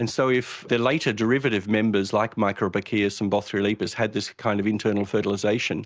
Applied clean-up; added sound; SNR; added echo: none; none; none; none.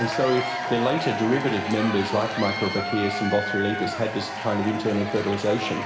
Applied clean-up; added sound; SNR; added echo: none; Applause / Crowd / Cheering; 5 dB; reverberation time 1.2 s.